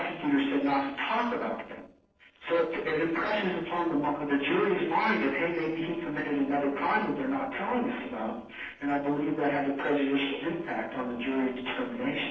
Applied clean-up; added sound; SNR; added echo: neural separator model SepFormer DNS4.